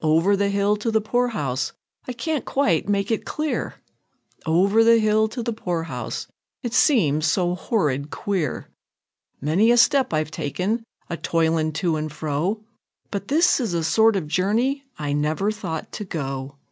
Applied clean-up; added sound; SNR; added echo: none; none; none; none.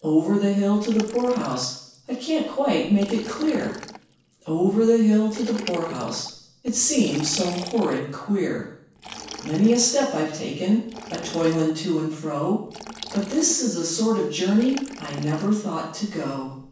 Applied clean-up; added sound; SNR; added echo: none; Liquid; 17 dB; reverberation time 0.7 s.